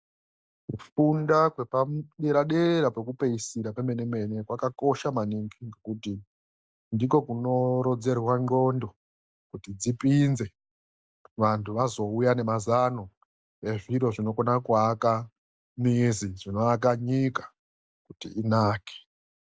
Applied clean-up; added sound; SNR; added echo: none; none; none; none.